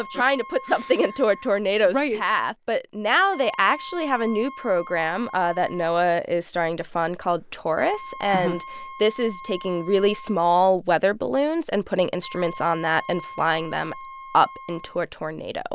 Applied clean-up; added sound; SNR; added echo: none; Wind instrument, woodwind instrument; 18 dB; none.